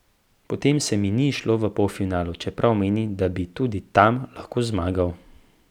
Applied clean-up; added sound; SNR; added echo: none; none; none; none.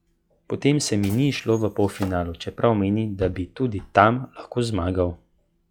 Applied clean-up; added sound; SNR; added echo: classical method log-MMSE.